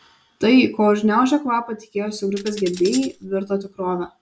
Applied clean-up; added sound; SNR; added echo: none; Tambourine; 16 dB; none.